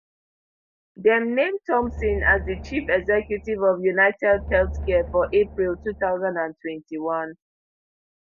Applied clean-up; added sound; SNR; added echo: none; Drum; 10 dB; none.